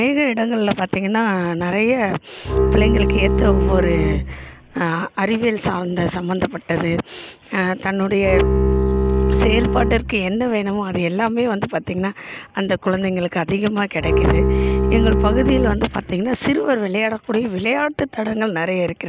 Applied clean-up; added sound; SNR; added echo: none; Bowed string instrument; -3 dB; none.